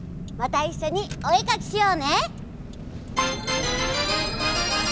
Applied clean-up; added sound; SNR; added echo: none; Car + Bowed string instrument; 8 dB; none.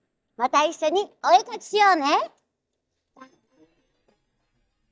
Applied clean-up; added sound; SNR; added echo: neural mask model DeepFilterNet 3.